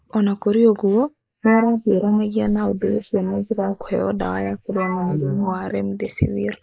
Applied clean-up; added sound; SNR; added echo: neural mask model Resemble Enhance denoiser.